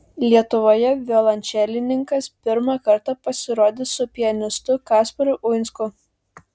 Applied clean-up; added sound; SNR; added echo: none; none; none; none.